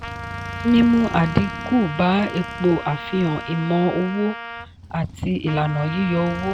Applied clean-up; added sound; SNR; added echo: none; Trumpet + Motorcycle; 11 dB; none.